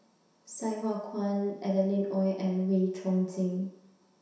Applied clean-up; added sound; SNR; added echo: none; none; none; reverberation time 0.7 s.